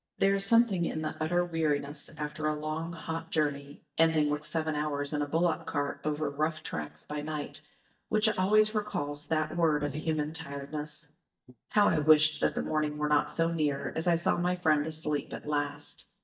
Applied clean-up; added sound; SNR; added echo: neural mask model DeepFilterNet 3.